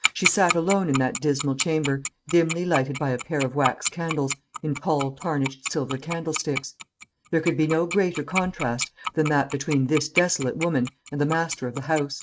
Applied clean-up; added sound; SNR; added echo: neural mask model RNNoise.